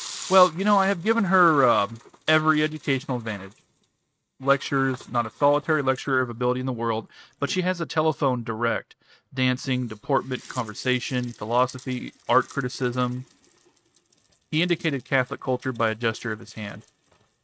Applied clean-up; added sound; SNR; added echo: neural mask model RNNoise.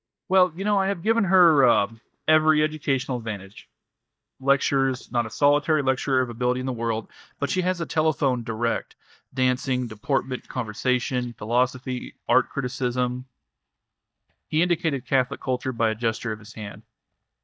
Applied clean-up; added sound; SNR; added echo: neural mask model DeepFilterNet 3.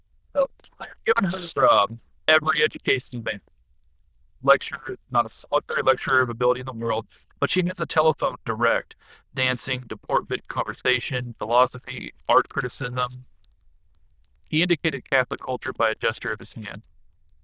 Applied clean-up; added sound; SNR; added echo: neural diffusion model UNIVERSE++.